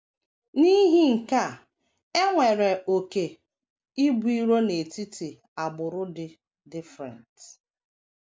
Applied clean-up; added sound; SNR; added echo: none; none; none; none.